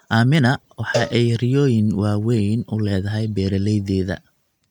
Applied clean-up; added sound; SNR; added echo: neural mask model RNNoise.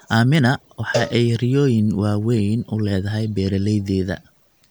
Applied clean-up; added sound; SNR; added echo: none; Cowbell; 13 dB; none.